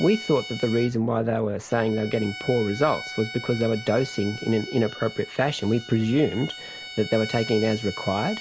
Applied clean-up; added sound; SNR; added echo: none; Bowed string instrument; 13 dB; none.